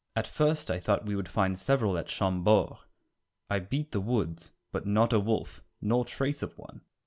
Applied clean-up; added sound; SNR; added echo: none; none; none; none.